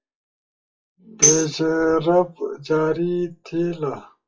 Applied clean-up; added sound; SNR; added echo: classical method WPE with log-MMSE.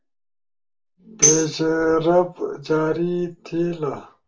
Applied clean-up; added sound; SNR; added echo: none; Tambourine; 1 dB; reverberation time 0.2 s.